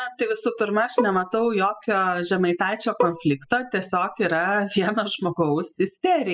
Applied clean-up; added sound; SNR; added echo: classical method spectral subtraction.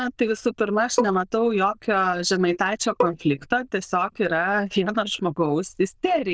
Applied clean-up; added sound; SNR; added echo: neural diffusion model UNIVERSE++.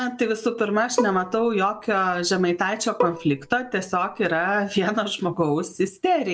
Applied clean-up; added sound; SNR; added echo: none; Bowed string instrument; 8 dB; none.